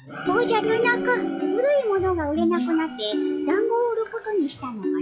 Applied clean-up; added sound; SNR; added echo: classical method log-MMSE.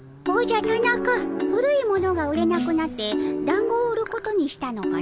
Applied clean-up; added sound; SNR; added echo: none; none; none; none.